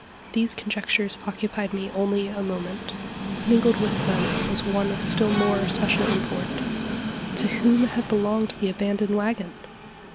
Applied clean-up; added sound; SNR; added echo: none; Train + Bowed string instrument; 5 dB; none.